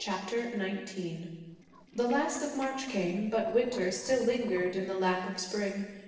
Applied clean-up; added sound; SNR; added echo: neural separator model SepFormer DNS4.